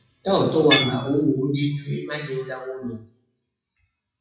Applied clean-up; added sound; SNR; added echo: classical method WPE with log-MMSE.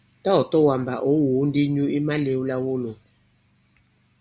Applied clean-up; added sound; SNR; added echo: none; none; none; none.